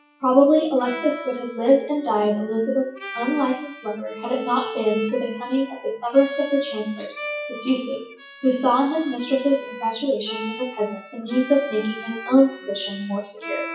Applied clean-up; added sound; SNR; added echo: classical method WPE with log-MMSE.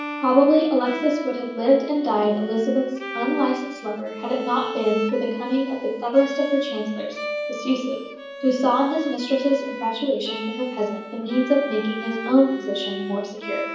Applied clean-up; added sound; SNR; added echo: none; Bowed string instrument; 10 dB; reverberation time 1.2 s.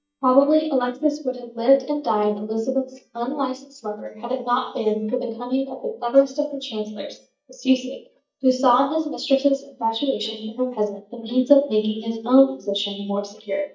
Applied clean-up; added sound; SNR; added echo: neural mask model DeepFilterNet 3.